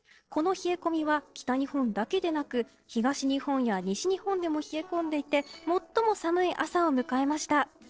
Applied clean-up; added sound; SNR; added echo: neural separator model SepFormer DNS4.